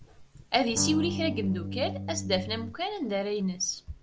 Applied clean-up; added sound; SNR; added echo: none; Electric guitar / Strum; 4 dB; none.